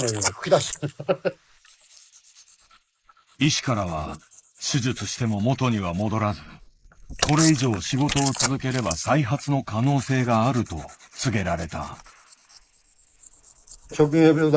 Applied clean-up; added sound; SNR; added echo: neural mask model Resemble Enhance denoiser.